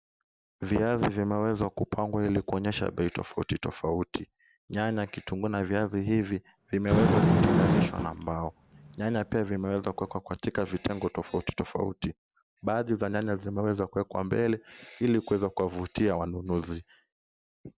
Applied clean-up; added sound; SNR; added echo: none; Fire; -2 dB; none.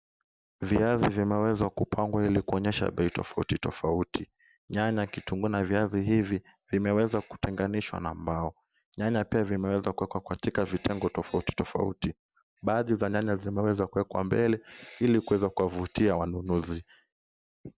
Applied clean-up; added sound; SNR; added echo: none; none; none; none.